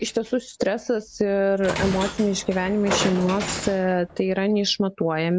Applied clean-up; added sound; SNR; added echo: none; Train; 10 dB; none.